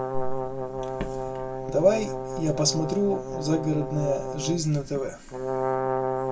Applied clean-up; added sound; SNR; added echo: none; Brass instrument; 3 dB; reverberation time 0.2 s.